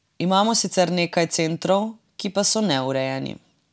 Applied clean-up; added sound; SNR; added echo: none; none; none; none.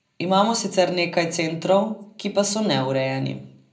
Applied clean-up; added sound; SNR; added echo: none; none; none; reverberation time 0.5 s.